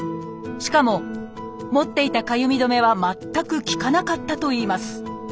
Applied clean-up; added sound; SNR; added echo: none; none; none; none.